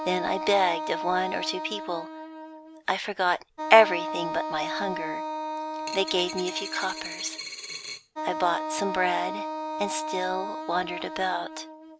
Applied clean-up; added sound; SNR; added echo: none; Wind instrument, woodwind instrument + Coin (dropping); 6 dB; none.